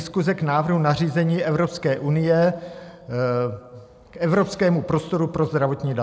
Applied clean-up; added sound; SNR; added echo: none; none; none; none.